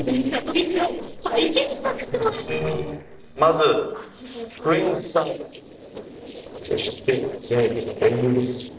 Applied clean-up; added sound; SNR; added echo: neural separator model SepFormer DNS4.